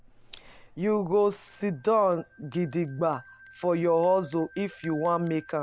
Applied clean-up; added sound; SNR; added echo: none; Bell; 12 dB; none.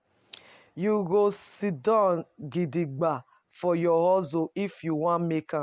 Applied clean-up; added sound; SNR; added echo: none; none; none; none.